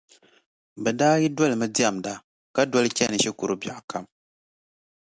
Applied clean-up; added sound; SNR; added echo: none; none; none; none.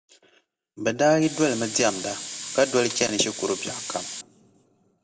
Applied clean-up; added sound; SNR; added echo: none; Hiss; 9 dB; reverberation time 0.4 s.